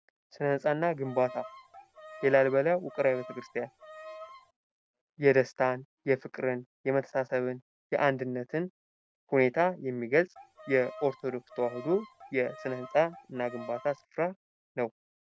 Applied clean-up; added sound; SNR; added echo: none; Bowed string instrument; 17 dB; none.